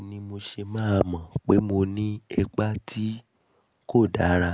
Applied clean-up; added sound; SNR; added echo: none; none; none; none.